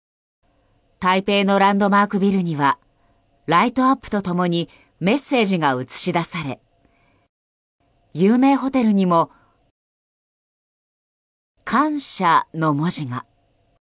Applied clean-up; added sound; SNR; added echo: none; none; none; none.